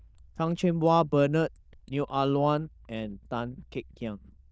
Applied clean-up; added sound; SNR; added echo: neural diffusion model UNIVERSE++.